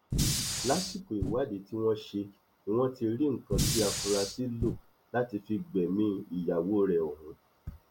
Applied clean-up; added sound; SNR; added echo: none; Fire; 1 dB; none.